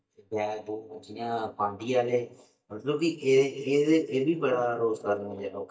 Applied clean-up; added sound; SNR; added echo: neural mask model DeepFilterNet 3.